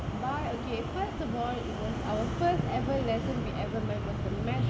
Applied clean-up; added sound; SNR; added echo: none; none; none; none.